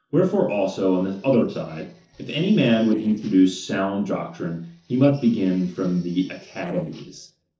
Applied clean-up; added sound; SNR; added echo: neural separator model SepFormer DNS4.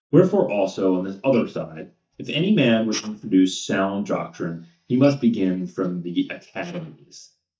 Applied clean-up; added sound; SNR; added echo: neural mask model DeepFilterNet 3.